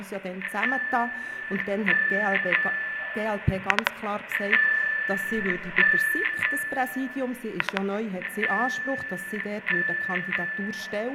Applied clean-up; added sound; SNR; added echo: none; Bicycle bell; -3 dB; none.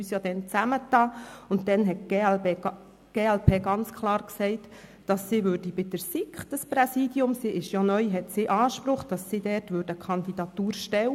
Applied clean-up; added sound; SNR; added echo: none; none; none; none.